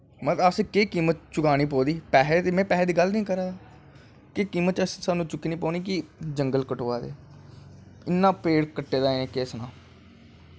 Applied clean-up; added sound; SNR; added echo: none; none; none; none.